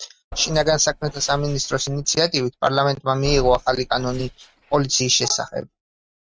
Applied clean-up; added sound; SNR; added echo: neural mask model RNNoise.